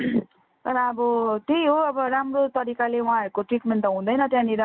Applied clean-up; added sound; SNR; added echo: none; none; none; none.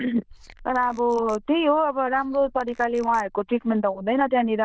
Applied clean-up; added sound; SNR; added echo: neural diffusion model UNIVERSE++.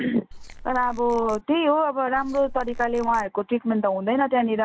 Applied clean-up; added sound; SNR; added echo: none; Squeak / Tools; 13 dB; none.